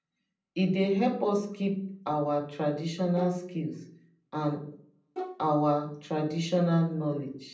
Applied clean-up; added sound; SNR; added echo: none; Bowed string instrument; 13 dB; reverberation time 0.6 s.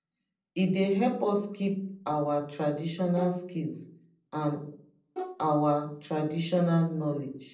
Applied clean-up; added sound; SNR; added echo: neural separator model SepFormer DNS4.